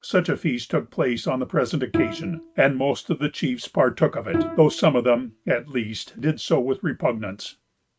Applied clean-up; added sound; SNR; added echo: neural mask model RNNoise.